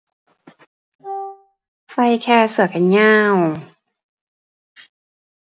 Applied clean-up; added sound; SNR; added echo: none; Wind instrument, woodwind instrument; 12 dB; none.